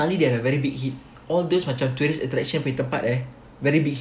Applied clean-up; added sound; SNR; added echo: none; none; none; none.